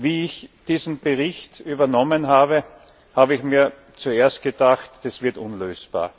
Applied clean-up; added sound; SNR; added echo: none; none; none; none.